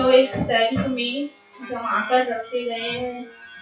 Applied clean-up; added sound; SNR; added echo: classical method WPE with log-MMSE.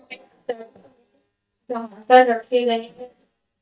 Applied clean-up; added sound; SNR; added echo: neural mask model DeepFilterNet 3.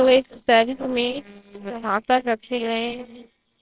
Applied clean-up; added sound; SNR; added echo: neural separator model SepFormer WHAMR!.